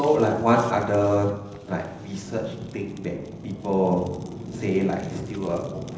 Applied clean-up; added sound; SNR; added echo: none; Fire; 12 dB; reverberation time 0.9 s.